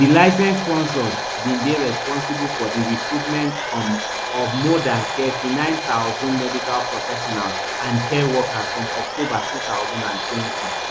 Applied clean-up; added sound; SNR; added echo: none; Domestic sounds, home sounds; 4 dB; none.